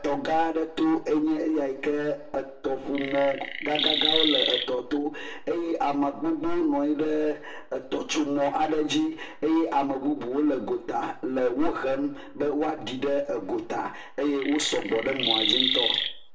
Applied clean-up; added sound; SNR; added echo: none; Chirp, tweet; 1 dB; reverberation time 0.2 s.